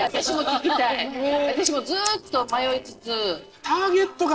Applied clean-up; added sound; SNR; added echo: neural separator model SepFormer DNS4.